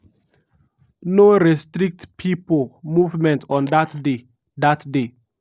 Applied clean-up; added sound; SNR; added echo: neural separator model SepFormer DNS4.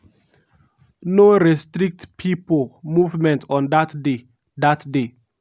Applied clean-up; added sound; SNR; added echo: none; none; none; none.